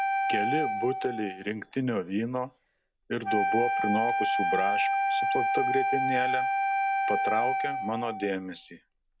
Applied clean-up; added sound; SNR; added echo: none; Wind instrument, woodwind instrument; -3 dB; none.